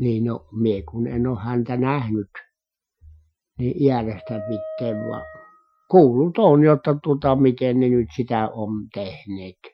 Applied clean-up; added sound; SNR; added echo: classical method Wiener filter.